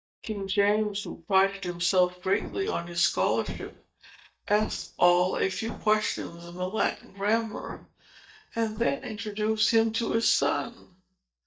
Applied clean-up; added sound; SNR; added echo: neural mask model DeepFilterNet 3.